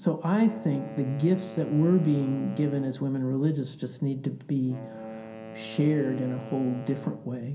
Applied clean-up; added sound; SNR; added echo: none; Wind instrument, woodwind instrument; 15 dB; reverberation time 0.3 s.